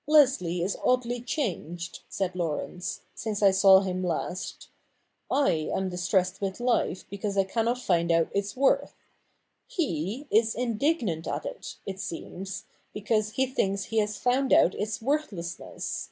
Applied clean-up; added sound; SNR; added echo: none; none; none; none.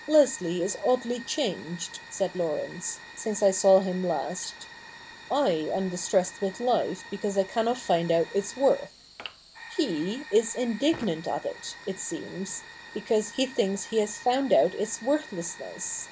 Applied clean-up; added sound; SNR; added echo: none; Fire; 17 dB; none.